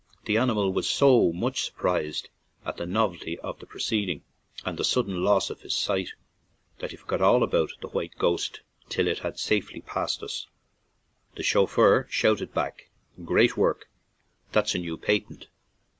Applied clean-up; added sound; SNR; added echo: none; none; none; none.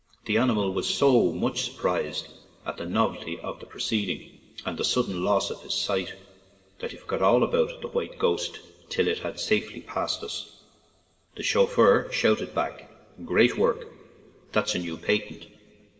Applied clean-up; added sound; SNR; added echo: none; none; none; reverberation time 2.2 s.